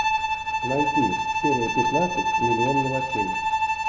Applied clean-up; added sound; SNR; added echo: none; Bowed string instrument; -4 dB; none.